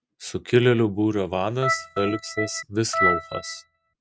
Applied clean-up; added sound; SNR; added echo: neural mask model RNNoise.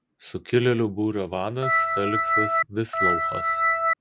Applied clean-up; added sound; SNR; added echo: none; Organ; -5 dB; none.